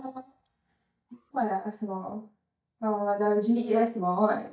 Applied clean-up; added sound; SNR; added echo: neural mask model DeepFilterNet 3.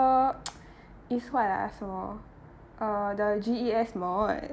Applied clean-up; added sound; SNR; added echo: none; none; none; none.